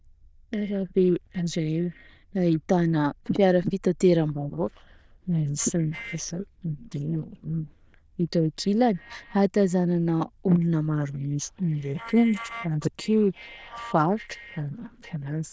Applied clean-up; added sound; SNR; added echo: neural diffusion model UNIVERSE++.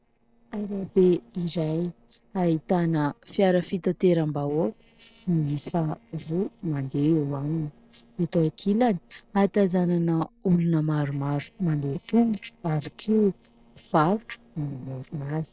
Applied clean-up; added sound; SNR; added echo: neural separator model SepFormer DNS4.